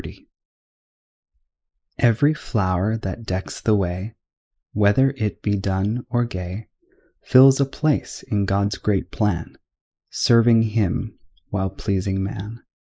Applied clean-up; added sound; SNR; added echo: neural mask model Resemble Enhance denoiser.